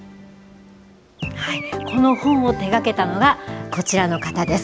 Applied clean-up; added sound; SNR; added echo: none; Bird vocalization, bird call, bird song; 19 dB; none.